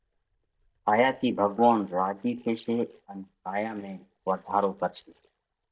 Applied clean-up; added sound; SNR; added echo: neural mask model DeepFilterNet 3.